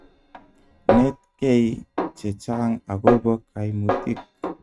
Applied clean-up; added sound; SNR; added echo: neural mask model RNNoise.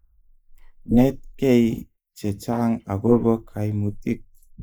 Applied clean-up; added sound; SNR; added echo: neural mask model Resemble Enhance denoiser.